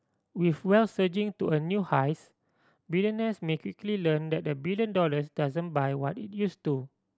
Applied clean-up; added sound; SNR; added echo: none; none; none; none.